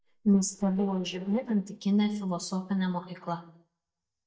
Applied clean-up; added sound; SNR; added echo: neural mask model DeepFilterNet 3.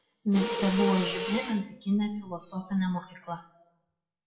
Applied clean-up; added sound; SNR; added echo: classical method WPE with log-MMSE.